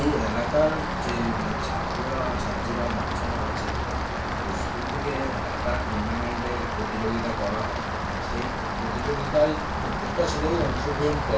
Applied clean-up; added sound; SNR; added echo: none; Rain; -1 dB; reverberation time 0.3 s.